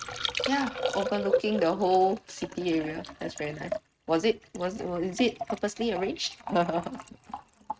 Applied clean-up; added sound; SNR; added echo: neural mask model RNNoise.